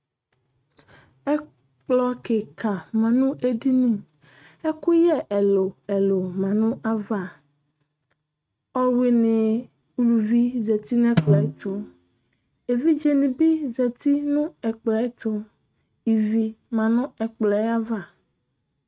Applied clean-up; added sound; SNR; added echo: neural mask model RNNoise.